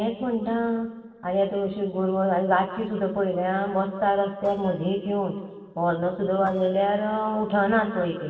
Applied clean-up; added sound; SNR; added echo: neural separator model SepFormer DNS4.